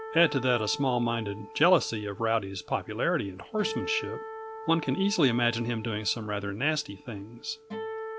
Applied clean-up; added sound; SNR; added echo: none; Acoustic guitar; 12 dB; none.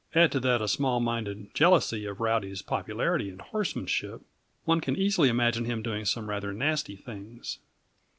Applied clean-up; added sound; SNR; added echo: none; none; none; none.